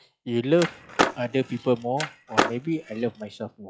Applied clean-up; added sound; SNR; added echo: classical method log-MMSE.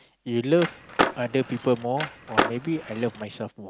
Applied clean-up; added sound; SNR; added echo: none; Skateboard; 2 dB; none.